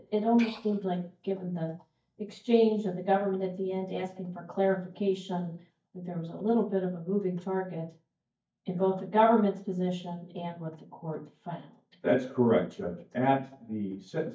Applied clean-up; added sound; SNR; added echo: neural mask model DeepFilterNet 3.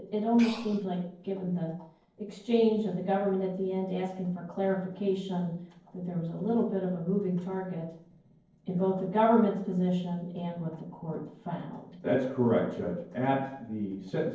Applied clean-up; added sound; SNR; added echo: neural separator model SepFormer DNS4.